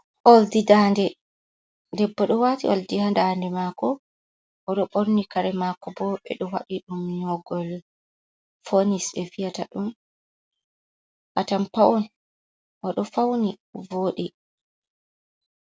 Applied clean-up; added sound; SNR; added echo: none; none; none; none.